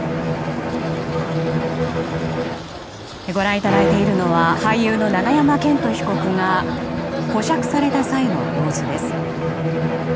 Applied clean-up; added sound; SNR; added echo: none; Bowed string instrument; 1 dB; none.